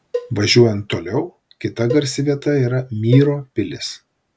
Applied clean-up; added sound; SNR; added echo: none; Cowbell; 13 dB; none.